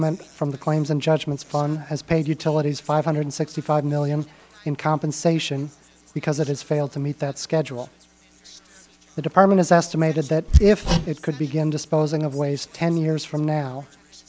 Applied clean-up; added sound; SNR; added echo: none; Hammer; -1 dB; none.